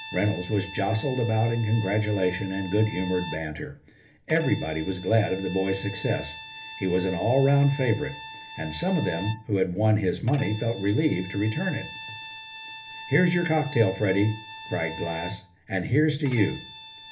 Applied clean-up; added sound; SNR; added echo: none; Bowed string instrument; 14 dB; reverberation time 0.3 s.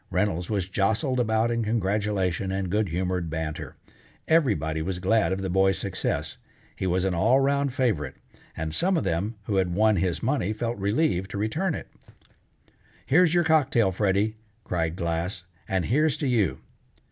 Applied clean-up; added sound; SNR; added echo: none; none; none; none.